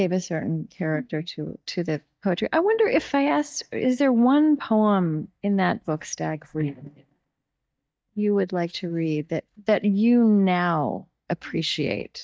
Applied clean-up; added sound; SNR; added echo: neural mask model DeepFilterNet 3.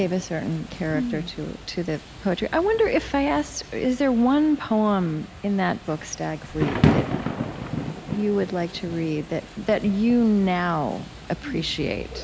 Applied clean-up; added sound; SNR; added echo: none; Thunder / Rain; 7 dB; none.